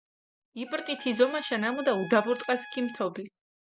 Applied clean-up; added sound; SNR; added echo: none; Trumpet; 16 dB; none.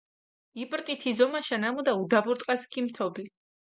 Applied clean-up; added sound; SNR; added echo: none; none; none; none.